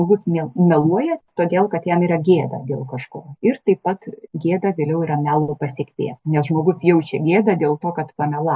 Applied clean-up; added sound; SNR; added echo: none; none; none; none.